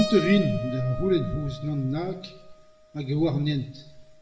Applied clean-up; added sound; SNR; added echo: none; Keyboard (musical); 11 dB; reverberation time 0.6 s.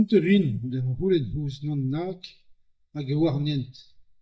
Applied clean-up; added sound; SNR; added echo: neural mask model DeepFilterNet 3.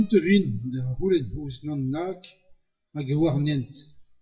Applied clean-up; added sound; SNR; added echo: classical method WPE with log-MMSE.